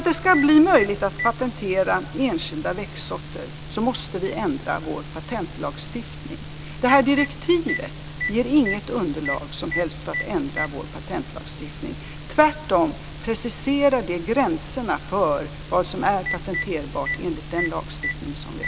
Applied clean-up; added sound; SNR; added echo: none; Telephone; 12 dB; none.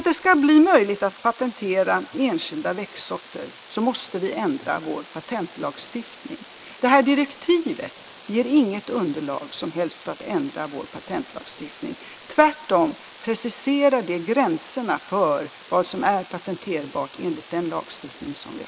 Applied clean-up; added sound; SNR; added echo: neural mask model Resemble Enhance denoiser.